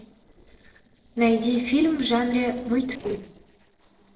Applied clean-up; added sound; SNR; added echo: neural separator model SepFormer DNS4.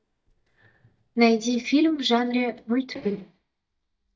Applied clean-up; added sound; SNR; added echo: neural mask model DeepFilterNet 3.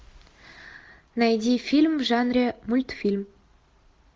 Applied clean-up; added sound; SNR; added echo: none; none; none; none.